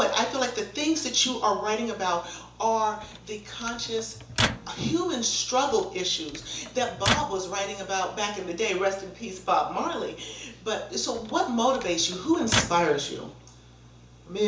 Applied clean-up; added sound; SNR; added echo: none; Microwave oven; 6 dB; reverberation time 0.7 s.